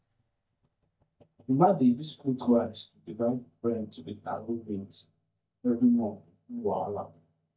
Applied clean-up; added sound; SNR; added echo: neural mask model DeepFilterNet 3.